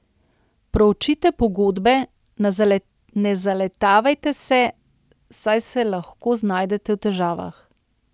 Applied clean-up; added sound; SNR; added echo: none; none; none; none.